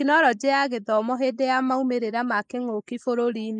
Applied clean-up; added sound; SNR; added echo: neural mask model Resemble Enhance denoiser.